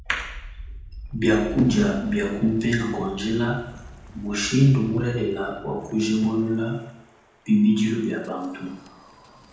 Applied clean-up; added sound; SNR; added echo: none; Wind; 18 dB; reverberation time 0.8 s.